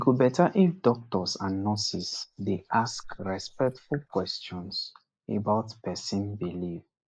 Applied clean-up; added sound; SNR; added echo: neural mask model Resemble Enhance denoiser.